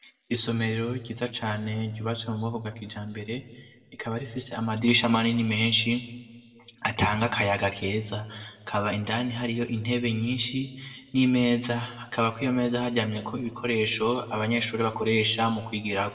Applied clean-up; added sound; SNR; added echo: none; none; none; reverberation time 1.1 s.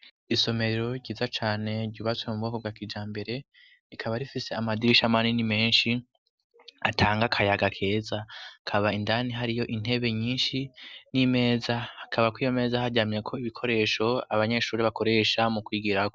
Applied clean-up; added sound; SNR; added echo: none; none; none; none.